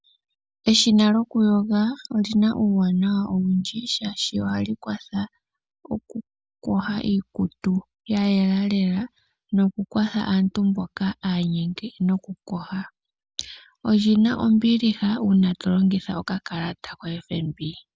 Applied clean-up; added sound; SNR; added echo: none; none; none; none.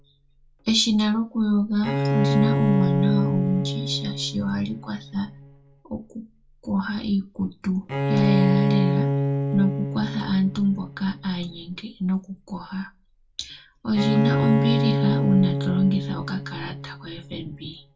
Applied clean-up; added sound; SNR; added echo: none; Bowed string instrument; 2 dB; reverberation time 0.2 s.